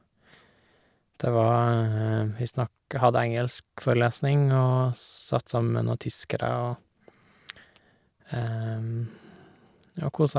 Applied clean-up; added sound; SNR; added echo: none; none; none; none.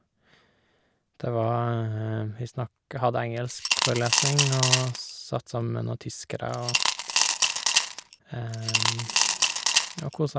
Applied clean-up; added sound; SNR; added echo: none; Coin (dropping) / Glass; -4 dB; none.